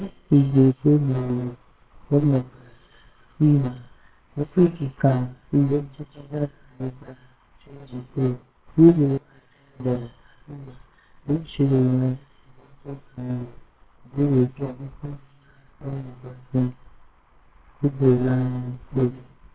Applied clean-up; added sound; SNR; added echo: neural separator model SepFormer WHAMR!.